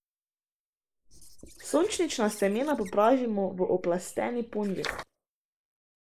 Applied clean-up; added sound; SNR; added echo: neural mask model Resemble Enhance denoiser.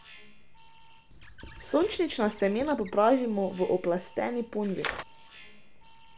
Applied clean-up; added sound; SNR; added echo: none; Squeak / Writing + Alarm; 18 dB; none.